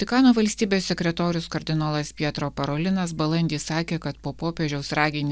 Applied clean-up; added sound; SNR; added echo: none; none; none; none.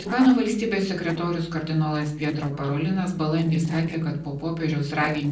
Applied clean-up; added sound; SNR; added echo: neural separator model SepFormer DNS4.